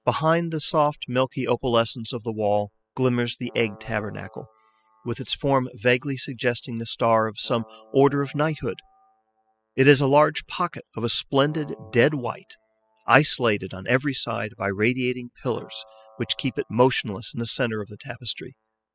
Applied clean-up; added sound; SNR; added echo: classical method spectral subtraction.